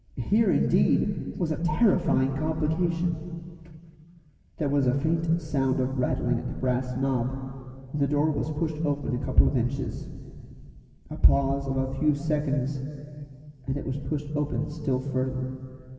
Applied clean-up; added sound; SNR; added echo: none; none; none; reverberation time 2.5 s.